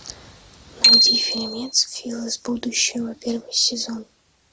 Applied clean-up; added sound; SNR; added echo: none; Bicycle bell; -4 dB; none.